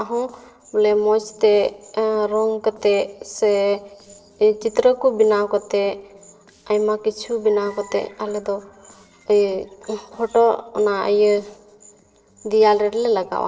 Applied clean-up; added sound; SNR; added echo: neural separator model SepFormer DNS4.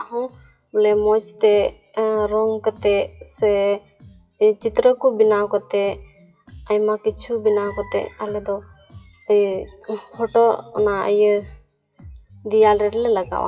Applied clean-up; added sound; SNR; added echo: classical method WPE with log-MMSE.